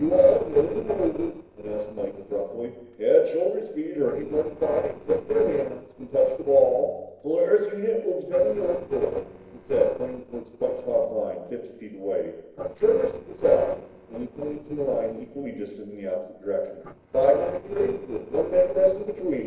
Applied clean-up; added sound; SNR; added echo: neural separator model SepFormer DNS4.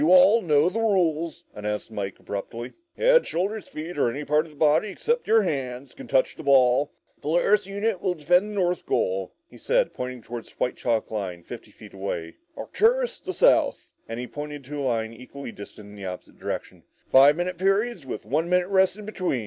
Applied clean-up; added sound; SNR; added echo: none; none; none; none.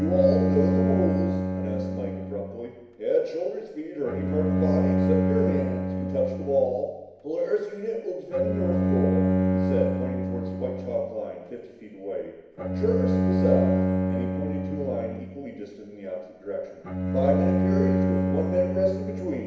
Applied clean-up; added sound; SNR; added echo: none; Bowed string instrument; -2 dB; reverberation time 1.0 s.